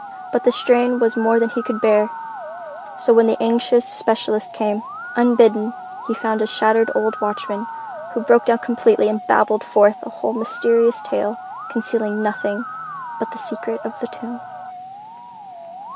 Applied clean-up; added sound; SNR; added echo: none; Musical instrument; 13 dB; none.